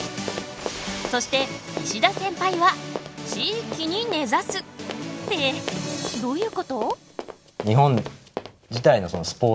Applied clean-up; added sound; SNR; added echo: none; Run; 12 dB; none.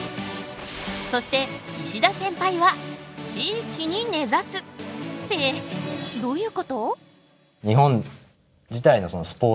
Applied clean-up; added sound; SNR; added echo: none; none; none; none.